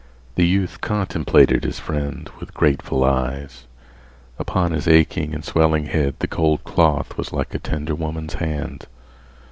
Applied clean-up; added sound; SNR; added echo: none; none; none; none.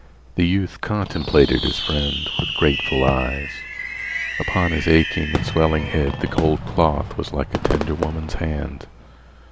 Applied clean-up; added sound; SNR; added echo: none; Fireworks; 6 dB; none.